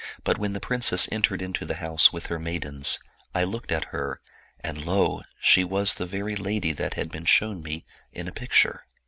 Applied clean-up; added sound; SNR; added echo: none; none; none; none.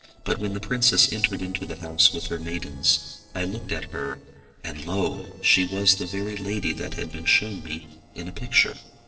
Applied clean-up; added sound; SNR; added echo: neural separator model SepFormer DNS4.